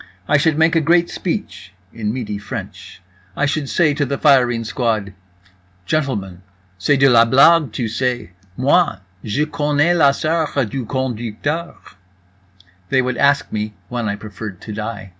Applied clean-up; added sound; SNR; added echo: none; none; none; none.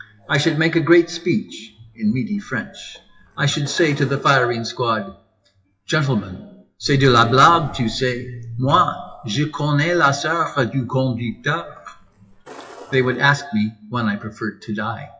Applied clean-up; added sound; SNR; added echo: classical method WPE with log-MMSE.